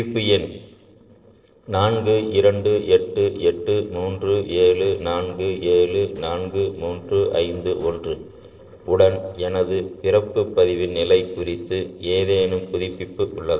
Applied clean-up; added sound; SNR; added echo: neural separator model SepFormer DNS4.